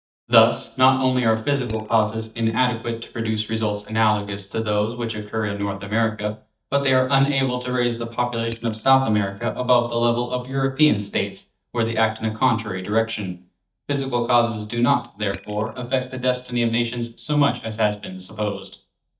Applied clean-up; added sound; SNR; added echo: neural mask model DeepFilterNet 3.